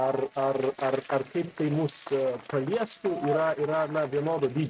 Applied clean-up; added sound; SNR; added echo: neural mask model RNNoise.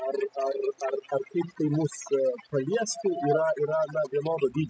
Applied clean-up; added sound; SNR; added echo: classical method spectral subtraction.